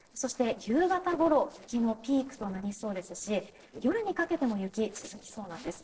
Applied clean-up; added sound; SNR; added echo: neural separator model SepFormer DNS4.